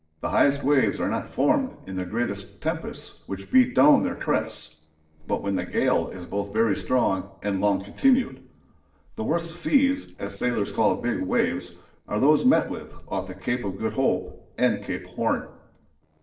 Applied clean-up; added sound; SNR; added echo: neural separator model SepFormer DNS4.